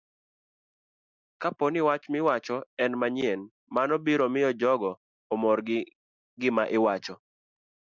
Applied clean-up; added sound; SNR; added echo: none; none; none; none.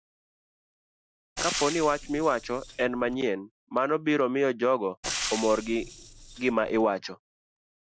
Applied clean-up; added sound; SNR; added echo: none; Frying (food); 8 dB; none.